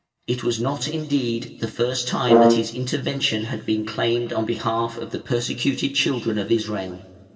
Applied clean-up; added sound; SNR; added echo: none; Brass instrument; -4 dB; reverberation time 1.8 s.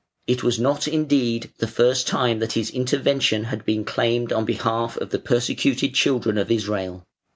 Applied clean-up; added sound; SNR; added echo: none; none; none; none.